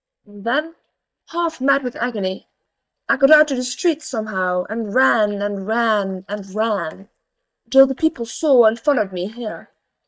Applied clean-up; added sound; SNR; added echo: neural mask model DeepFilterNet 3.